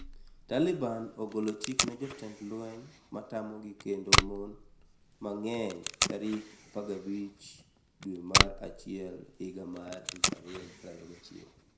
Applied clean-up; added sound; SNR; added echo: none; Packing tape, duct tape; -3 dB; reverberation time 0.5 s.